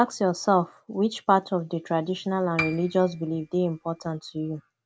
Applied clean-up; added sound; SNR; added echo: none; Piano; 11 dB; none.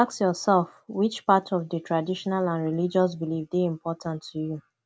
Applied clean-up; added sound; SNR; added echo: none; none; none; none.